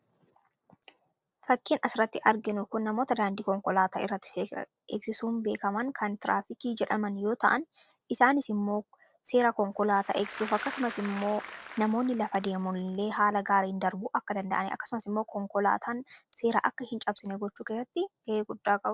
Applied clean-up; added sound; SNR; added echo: neural separator model SepFormer DNS4.